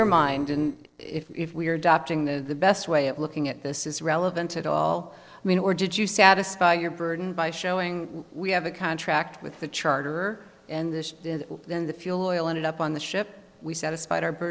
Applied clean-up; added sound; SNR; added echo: neural separator model SepFormer DNS4.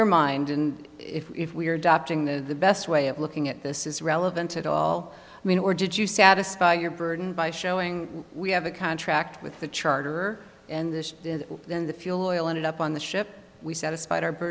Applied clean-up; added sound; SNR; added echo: none; none; none; none.